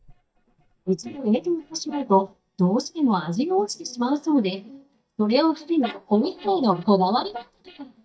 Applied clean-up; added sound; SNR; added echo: neural mask model DeepFilterNet 3.